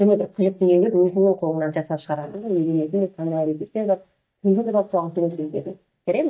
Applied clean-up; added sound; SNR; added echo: neural mask model DeepFilterNet 3.